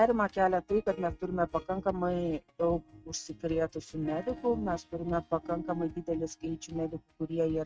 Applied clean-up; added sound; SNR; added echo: neural mask model RNNoise.